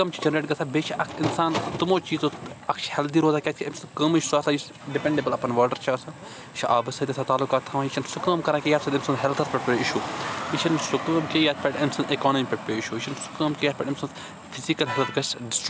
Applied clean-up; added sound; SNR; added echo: none; none; none; none.